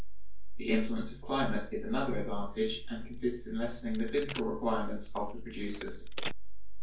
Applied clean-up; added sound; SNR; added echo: none; Telephone; 18 dB; reverberation time 0.3 s.